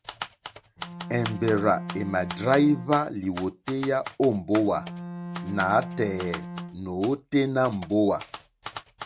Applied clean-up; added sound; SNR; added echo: none; Typewriter + Bowed string instrument; 10 dB; none.